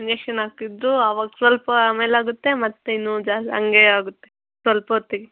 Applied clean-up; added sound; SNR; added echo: none; none; none; none.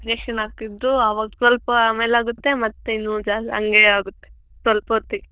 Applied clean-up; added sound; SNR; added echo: neural diffusion model UNIVERSE++.